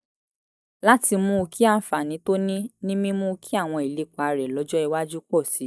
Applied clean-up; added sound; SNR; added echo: neural mask model DeepFilterNet 3.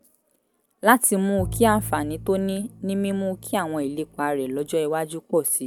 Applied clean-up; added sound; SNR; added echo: none; Bowed string instrument; 13 dB; none.